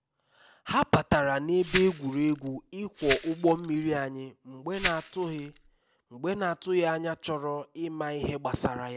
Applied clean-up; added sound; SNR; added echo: none; Glass; 6 dB; none.